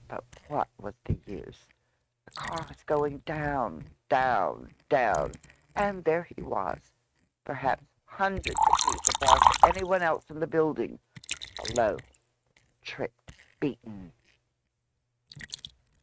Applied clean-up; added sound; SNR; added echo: neural mask model RNNoise.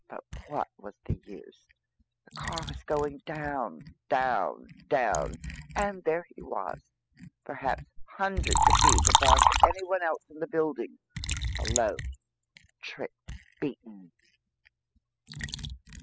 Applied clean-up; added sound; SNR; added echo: classical method spectral subtraction.